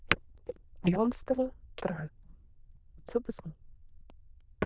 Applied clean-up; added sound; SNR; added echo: neural diffusion model UNIVERSE++.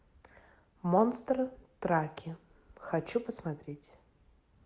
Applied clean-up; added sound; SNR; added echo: none; none; none; none.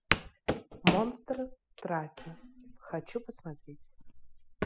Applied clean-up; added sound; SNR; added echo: classical method spectral subtraction.